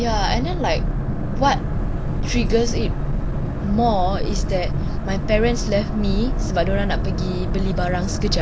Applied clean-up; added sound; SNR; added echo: none; Boat, Water vehicle; -2 dB; none.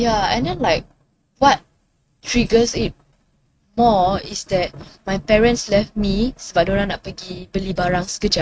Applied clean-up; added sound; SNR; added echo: neural mask model RNNoise.